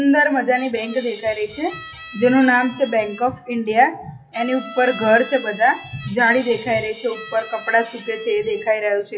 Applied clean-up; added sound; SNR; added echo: classical method WPE with log-MMSE.